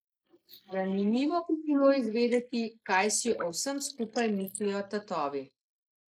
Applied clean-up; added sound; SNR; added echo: neural mask model Resemble Enhance denoiser.